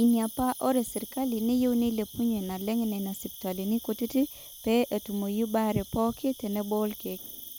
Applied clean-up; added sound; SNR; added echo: none; Cricket; 16 dB; none.